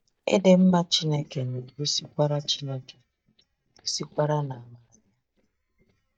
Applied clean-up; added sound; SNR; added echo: neural mask model DeepFilterNet 3.